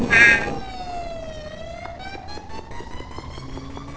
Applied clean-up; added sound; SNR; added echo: neural separator model SepFormer DNS4.